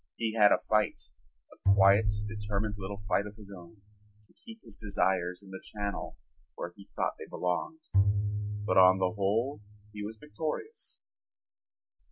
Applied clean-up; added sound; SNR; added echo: none; Bowed string instrument; 1 dB; none.